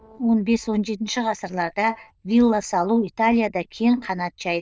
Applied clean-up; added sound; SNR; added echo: neural diffusion model UNIVERSE++.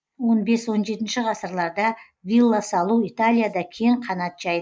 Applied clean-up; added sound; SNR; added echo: neural mask model Resemble Enhance denoiser.